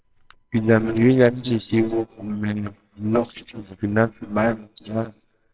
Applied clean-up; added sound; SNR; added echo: neural separator model SepFormer WHAMR!.